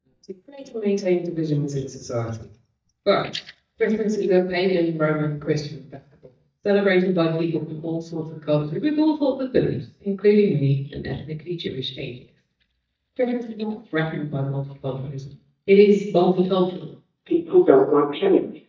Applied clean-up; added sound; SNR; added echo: neural mask model DeepFilterNet 3.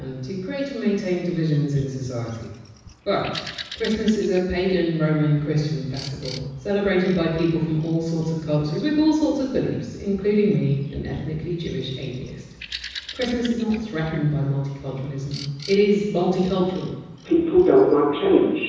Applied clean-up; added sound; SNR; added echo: none; Bird vocalization, bird call, bird song; 20 dB; reverberation time 1.1 s.